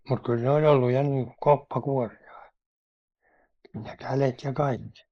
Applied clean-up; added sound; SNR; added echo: neural mask model Resemble Enhance denoiser.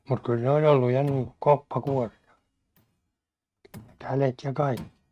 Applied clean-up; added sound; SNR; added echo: neural mask model RNNoise.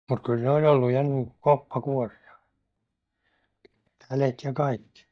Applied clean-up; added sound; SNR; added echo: neural mask model DeepFilterNet 3.